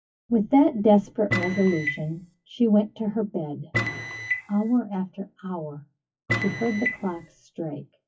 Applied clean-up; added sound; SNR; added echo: classical method WPE with log-MMSE.